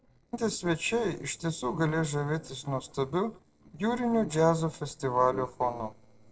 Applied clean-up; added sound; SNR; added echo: neural separator model SepFormer DNS4.